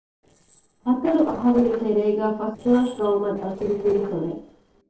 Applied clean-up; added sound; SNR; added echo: neural separator model SepFormer DNS4.